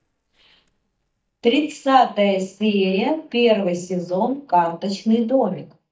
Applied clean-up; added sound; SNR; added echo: neural mask model DeepFilterNet 3.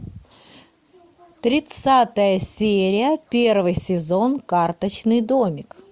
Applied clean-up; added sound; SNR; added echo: none; none; none; none.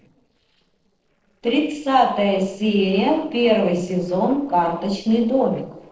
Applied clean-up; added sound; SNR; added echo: neural separator model SepFormer DNS4.